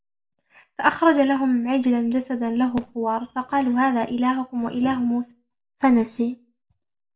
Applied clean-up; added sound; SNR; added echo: none; none; none; reverberation time 0.3 s.